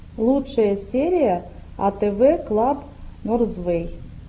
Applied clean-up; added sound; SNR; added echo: none; none; none; none.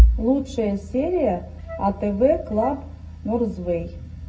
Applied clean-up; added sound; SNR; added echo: none; Wind instrument, woodwind instrument; 19 dB; reverberation time 0.3 s.